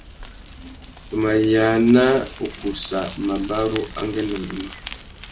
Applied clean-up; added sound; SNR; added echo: none; Bicycle; 16 dB; none.